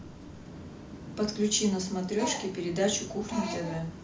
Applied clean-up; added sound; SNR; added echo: none; Waves, surf; 13 dB; reverberation time 0.4 s.